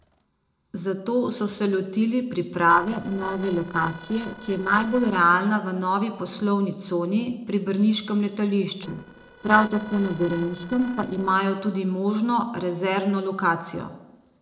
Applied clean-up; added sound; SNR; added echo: neural separator model SepFormer DNS4.